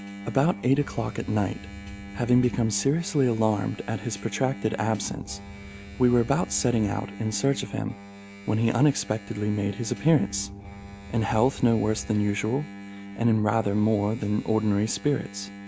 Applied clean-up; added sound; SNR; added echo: none; Wind + Engine; 15 dB; none.